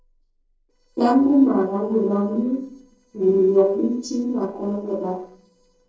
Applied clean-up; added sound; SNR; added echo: neural separator model SepFormer DNS4.